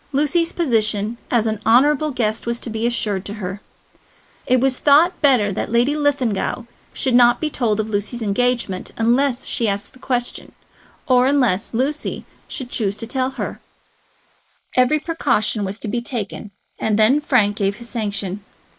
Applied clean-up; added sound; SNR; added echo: neural mask model Resemble Enhance denoiser.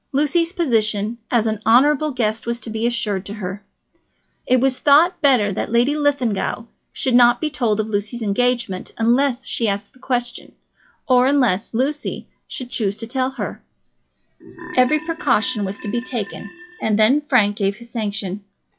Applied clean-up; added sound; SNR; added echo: classical method log-MMSE.